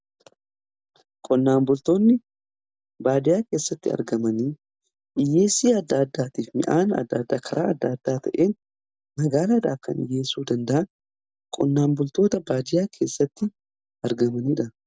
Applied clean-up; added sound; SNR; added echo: none; none; none; none.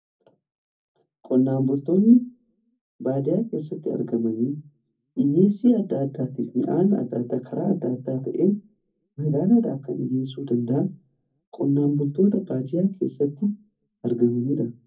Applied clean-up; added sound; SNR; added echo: none; none; none; reverberation time 0.3 s.